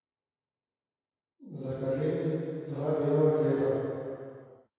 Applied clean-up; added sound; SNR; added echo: none; none; none; reverberation time 2.2 s.